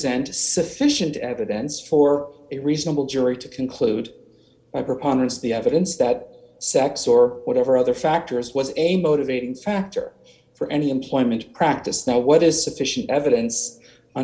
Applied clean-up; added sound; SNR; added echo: none; none; none; none.